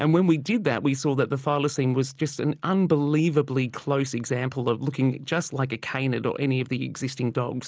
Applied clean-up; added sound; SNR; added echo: none; none; none; none.